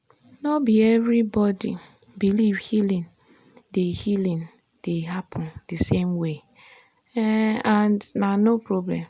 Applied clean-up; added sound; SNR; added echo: none; none; none; none.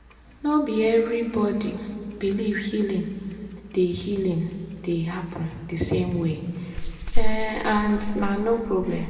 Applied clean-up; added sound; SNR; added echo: none; Clock; 2 dB; reverberation time 1.9 s.